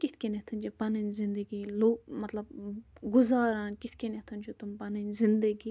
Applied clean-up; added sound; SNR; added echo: none; none; none; none.